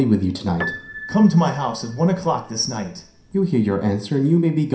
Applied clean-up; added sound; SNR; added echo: none; Piano; 16 dB; reverberation time 0.5 s.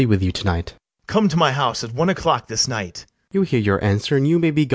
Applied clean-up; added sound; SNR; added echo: none; none; none; none.